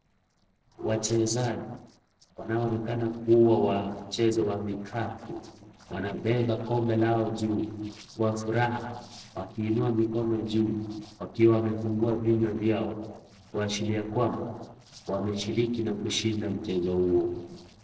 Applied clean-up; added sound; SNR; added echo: neural separator model SepFormer DNS4.